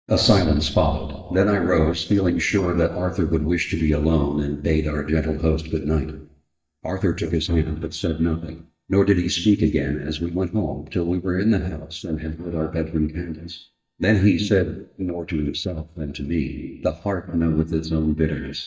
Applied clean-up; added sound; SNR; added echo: neural mask model DeepFilterNet 3.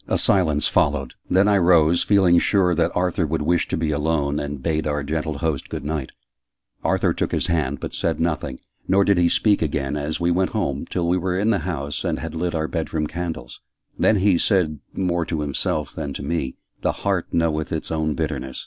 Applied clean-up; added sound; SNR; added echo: none; none; none; none.